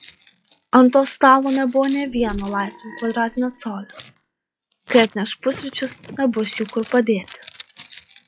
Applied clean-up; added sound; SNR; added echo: classical method log-MMSE.